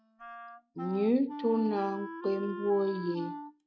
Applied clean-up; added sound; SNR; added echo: classical method log-MMSE.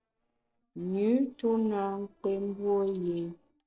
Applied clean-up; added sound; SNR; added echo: neural separator model SepFormer DNS4.